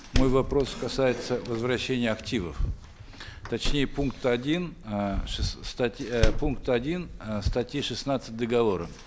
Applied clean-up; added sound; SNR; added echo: none; Door; 5 dB; none.